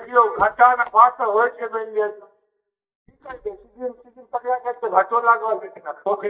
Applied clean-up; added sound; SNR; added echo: neural mask model DeepFilterNet 3.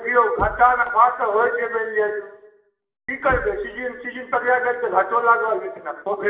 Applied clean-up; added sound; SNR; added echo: none; Knock; 19 dB; reverberation time 0.8 s.